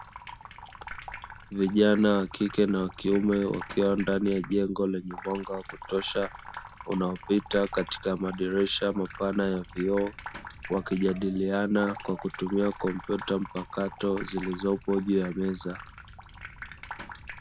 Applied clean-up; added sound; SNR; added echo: none; Sink (filling or washing) / Water tap, faucet; 15 dB; none.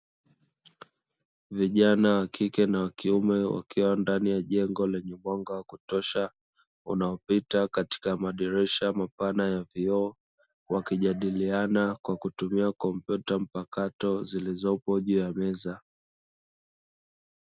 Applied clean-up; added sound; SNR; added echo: none; none; none; none.